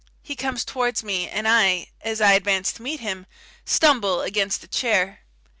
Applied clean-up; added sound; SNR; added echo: none; none; none; none.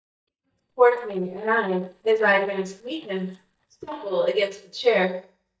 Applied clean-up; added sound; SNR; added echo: neural mask model DeepFilterNet 3.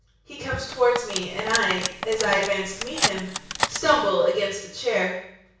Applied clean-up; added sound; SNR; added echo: none; Cutlery, silverware; 5 dB; reverberation time 0.6 s.